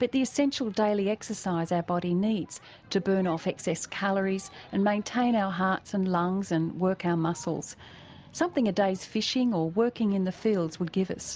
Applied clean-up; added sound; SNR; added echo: none; none; none; none.